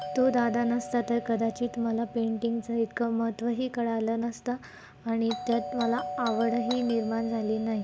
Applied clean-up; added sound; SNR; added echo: none; Doorbell; 11 dB; none.